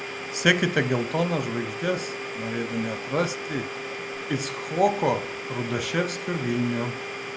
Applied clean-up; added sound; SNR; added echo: none; Domestic sounds, home sounds; 6 dB; none.